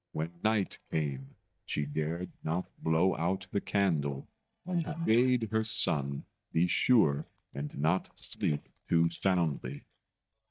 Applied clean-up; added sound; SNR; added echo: neural mask model DeepFilterNet 3.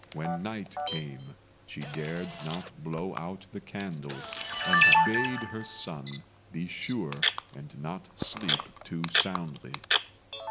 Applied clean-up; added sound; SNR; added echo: none; Camera; -4 dB; none.